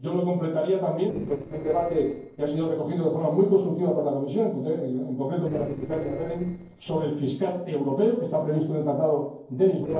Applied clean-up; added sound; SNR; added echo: neural separator model SepFormer DNS4.